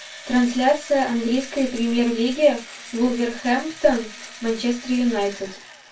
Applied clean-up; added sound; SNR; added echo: none; Engine / Drill; 17 dB; reverberation time 0.2 s.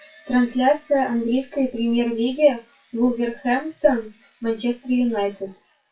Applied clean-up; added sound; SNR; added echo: classical method WPE with log-MMSE.